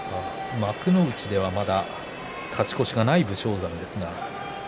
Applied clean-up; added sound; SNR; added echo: none; none; none; none.